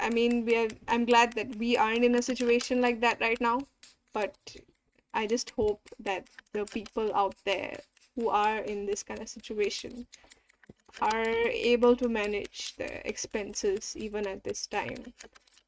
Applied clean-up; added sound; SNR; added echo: neural mask model RNNoise.